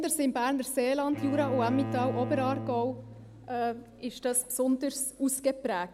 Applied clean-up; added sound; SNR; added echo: none; Bowed string instrument; 8 dB; none.